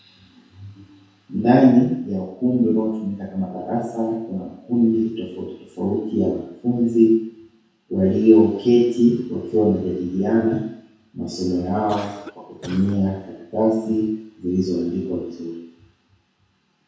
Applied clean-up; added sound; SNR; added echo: none; Cough; 17 dB; reverberation time 0.6 s.